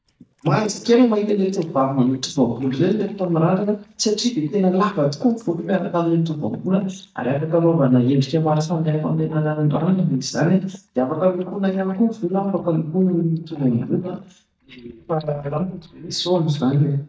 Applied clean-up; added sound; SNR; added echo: neural mask model DeepFilterNet 3.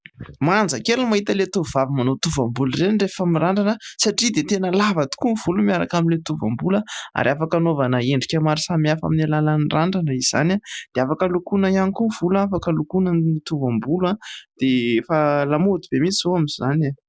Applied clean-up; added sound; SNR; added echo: none; none; none; none.